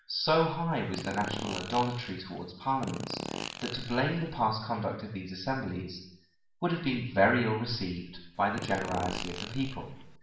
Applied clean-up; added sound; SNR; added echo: none; Fart; 9 dB; reverberation time 0.7 s.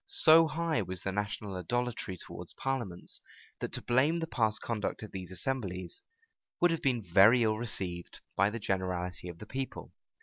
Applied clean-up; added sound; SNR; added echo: none; none; none; none.